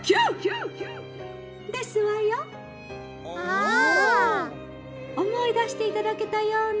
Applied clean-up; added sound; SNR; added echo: none; none; none; none.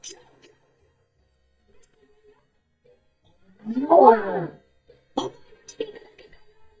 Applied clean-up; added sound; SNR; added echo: neural mask model DeepFilterNet 3.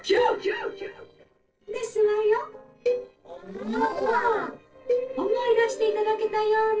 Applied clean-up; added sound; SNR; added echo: neural separator model SepFormer DNS4.